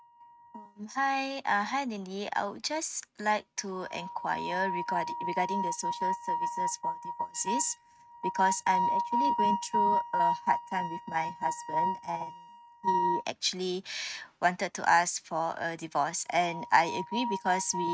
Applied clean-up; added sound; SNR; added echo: neural mask model RNNoise.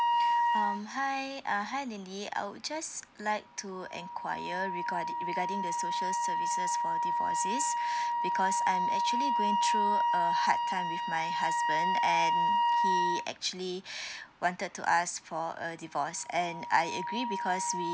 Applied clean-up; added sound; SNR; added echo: none; Wind instrument, woodwind instrument; -3 dB; none.